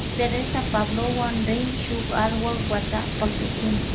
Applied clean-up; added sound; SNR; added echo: none; Hiss; 0 dB; none.